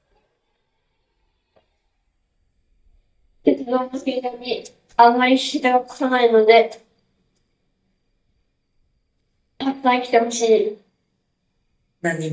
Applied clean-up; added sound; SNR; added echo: neural mask model DeepFilterNet 3.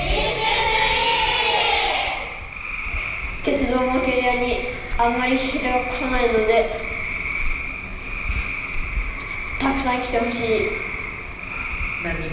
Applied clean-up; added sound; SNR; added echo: none; Cricket / Frog; 3 dB; reverberation time 0.9 s.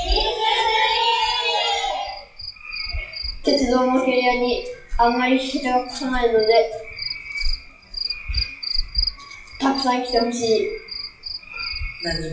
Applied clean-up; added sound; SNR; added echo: classical method WPE with log-MMSE.